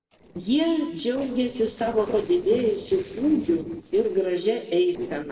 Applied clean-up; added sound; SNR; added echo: neural separator model SepFormer DNS4.